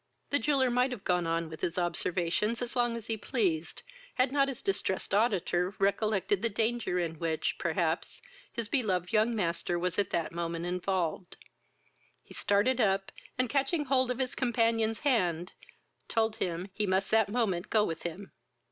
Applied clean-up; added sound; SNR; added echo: none; none; none; none.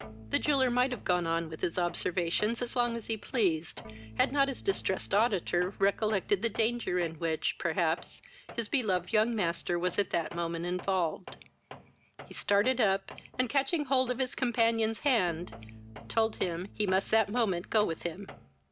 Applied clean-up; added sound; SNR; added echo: none; Tools + Organ; 18 dB; none.